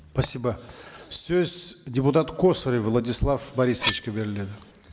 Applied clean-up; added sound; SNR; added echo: none; Cutlery, silverware; 8 dB; none.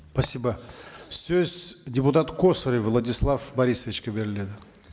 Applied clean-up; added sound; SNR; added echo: none; none; none; none.